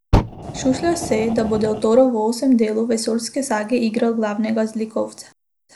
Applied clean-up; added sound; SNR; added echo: none; Fire; 5 dB; none.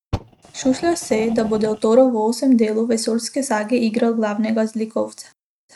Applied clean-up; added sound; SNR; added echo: neural mask model RNNoise.